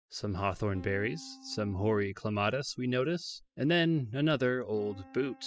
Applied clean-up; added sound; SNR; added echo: classical method spectral subtraction.